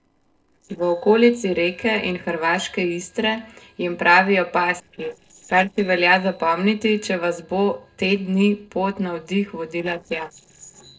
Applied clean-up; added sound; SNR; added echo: neural separator model SepFormer DNS4.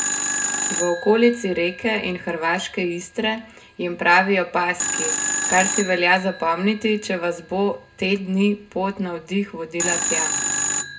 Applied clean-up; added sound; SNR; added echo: none; Telephone; 5 dB; reverberation time 0.2 s.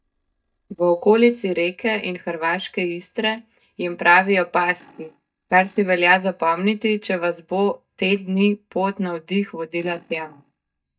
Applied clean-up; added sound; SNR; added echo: neural mask model DeepFilterNet 3.